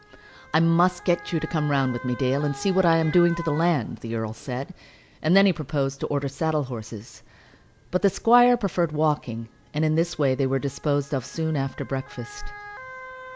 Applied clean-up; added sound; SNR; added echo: none; Motor vehicle (road) / Siren; 19 dB; none.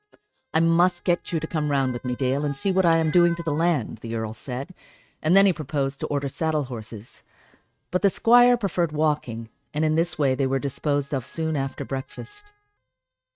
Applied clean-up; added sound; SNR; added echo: neural mask model RNNoise.